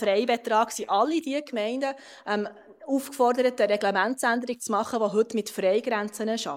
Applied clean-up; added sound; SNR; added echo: neural mask model Resemble Enhance denoiser.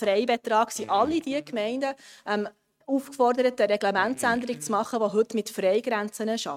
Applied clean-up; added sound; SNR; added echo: neural mask model RNNoise.